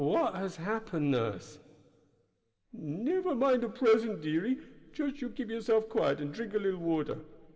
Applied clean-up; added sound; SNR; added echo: none; none; none; reverberation time 1.8 s.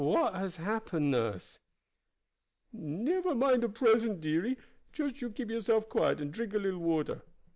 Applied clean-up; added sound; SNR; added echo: none; none; none; none.